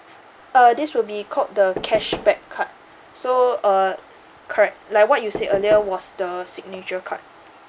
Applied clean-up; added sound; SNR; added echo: none; Knock / Wood; 16 dB; none.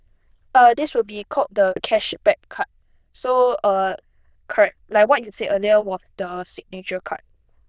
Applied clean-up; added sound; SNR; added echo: neural diffusion model UNIVERSE++.